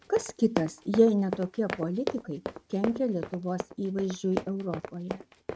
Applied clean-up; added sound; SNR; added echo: neural mask model RNNoise.